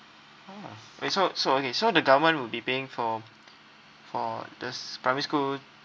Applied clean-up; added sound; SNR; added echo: none; none; none; none.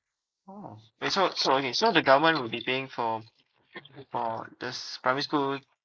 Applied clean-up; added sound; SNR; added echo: neural mask model Resemble Enhance denoiser.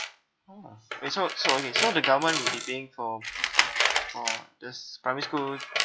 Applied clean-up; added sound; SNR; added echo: classical method log-MMSE.